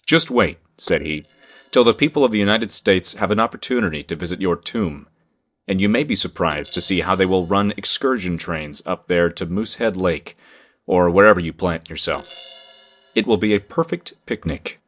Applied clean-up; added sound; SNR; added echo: neural separator model SepFormer DNS4.